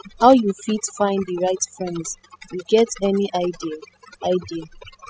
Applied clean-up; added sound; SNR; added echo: classical method spectral subtraction.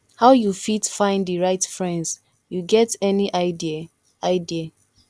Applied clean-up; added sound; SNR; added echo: none; none; none; none.